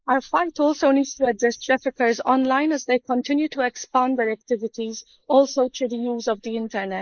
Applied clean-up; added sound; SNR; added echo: neural mask model Resemble Enhance denoiser.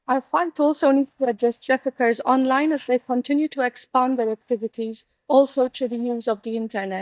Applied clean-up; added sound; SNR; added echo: neural mask model DeepFilterNet 3.